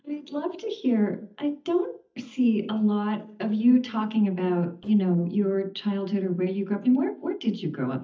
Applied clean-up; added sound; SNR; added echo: neural mask model DeepFilterNet 3.